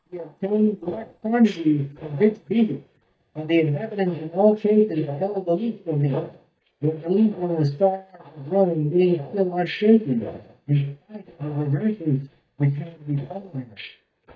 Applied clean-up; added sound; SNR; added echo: neural mask model DeepFilterNet 3.